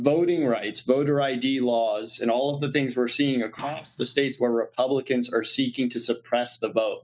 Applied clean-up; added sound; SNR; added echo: neural mask model DeepFilterNet 3.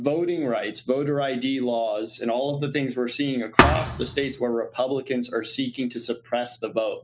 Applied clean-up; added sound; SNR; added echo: none; Thump, thud; -3 dB; none.